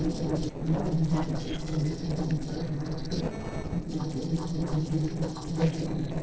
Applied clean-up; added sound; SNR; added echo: neural separator model SepFormer DNS4.